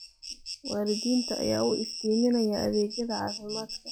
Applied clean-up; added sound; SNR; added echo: classical method log-MMSE.